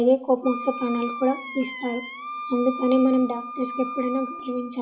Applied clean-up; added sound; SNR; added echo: none; Wind instrument, woodwind instrument; 10 dB; reverberation time 2.2 s.